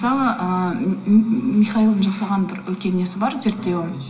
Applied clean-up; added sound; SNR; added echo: none; none; none; reverberation time 1.4 s.